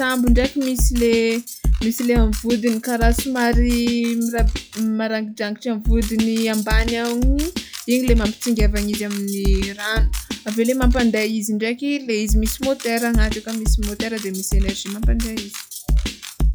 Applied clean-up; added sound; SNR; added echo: classical method log-MMSE.